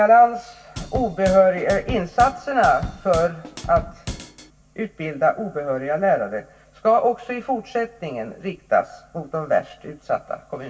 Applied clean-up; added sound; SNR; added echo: none; Drum / Drum kit; 11 dB; reverberation time 0.2 s.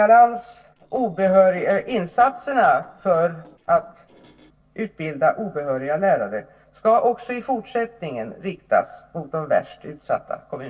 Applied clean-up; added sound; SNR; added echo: neural separator model SepFormer DNS4.